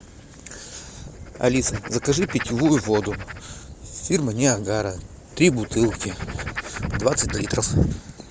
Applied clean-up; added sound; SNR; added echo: none; Writing; 13 dB; none.